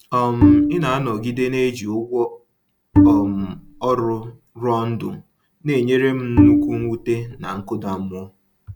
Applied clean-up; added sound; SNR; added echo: none; Bowed string instrument; -5 dB; none.